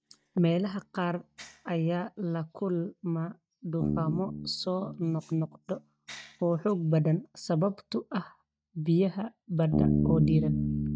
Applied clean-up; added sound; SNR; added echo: neural mask model DeepFilterNet 3.